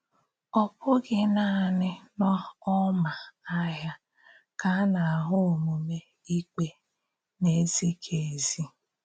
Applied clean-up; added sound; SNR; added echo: none; none; none; none.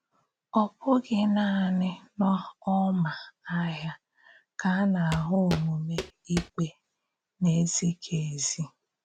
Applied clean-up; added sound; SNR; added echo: none; Walk, footsteps; 9 dB; none.